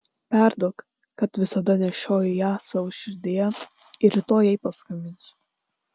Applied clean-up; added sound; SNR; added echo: none; none; none; none.